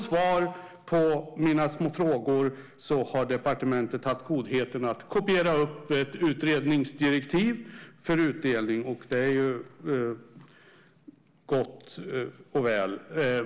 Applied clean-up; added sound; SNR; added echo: none; none; none; none.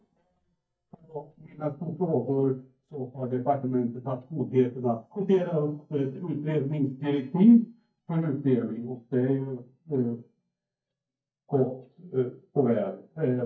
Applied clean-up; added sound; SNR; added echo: neural mask model DeepFilterNet 3.